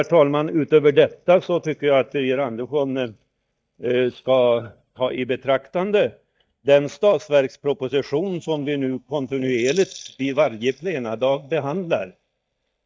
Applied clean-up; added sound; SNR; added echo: neural mask model DeepFilterNet 3.